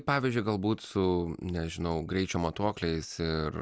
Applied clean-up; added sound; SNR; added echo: none; none; none; none.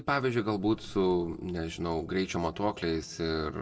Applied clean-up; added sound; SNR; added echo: neural separator model SepFormer DNS4.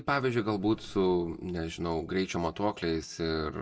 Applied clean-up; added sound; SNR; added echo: neural mask model DeepFilterNet 3.